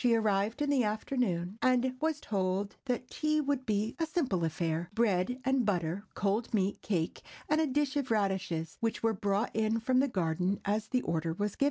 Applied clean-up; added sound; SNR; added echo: none; none; none; none.